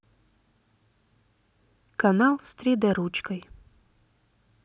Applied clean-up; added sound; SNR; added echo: none; none; none; none.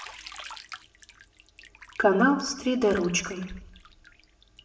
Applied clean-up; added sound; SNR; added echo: none; Bathtub (filling or washing); 19 dB; reverberation time 0.8 s.